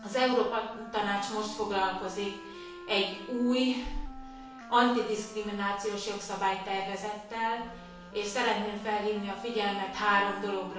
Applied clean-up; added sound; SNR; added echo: none; Wind instrument, woodwind instrument; 16 dB; reverberation time 0.7 s.